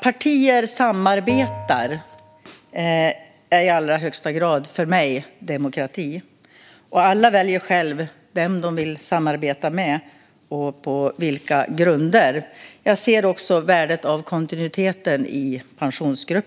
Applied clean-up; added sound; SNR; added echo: none; Bell; 14 dB; none.